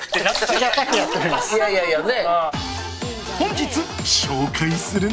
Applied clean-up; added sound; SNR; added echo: none; Sink (filling or washing) / Water / Splash, splatter; 9 dB; none.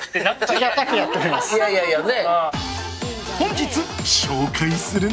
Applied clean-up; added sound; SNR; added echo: none; none; none; none.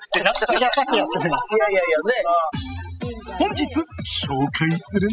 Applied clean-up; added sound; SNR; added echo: classical method spectral subtraction.